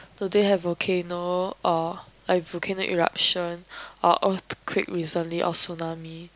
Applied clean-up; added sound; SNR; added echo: none; none; none; none.